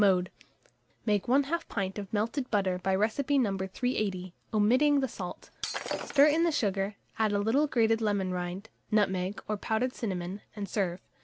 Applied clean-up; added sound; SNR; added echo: none; Shatter; 10 dB; none.